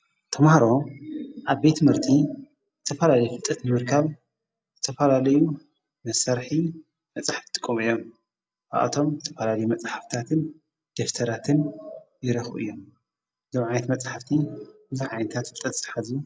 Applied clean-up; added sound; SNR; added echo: none; none; none; none.